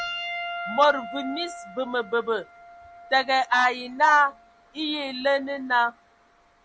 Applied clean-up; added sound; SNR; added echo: none; Piano; 13 dB; none.